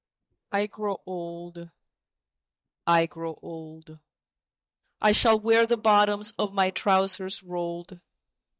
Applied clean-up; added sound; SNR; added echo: neural mask model DeepFilterNet 3.